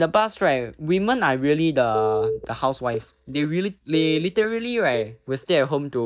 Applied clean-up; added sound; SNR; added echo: neural mask model DeepFilterNet 3.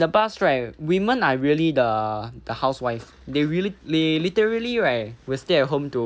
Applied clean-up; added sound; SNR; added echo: none; none; none; none.